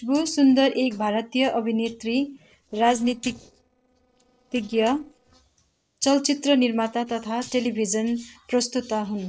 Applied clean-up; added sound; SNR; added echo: neural separator model SepFormer DNS4.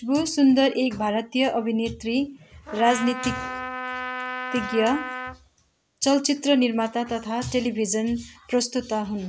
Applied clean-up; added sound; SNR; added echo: none; Trumpet; 8 dB; none.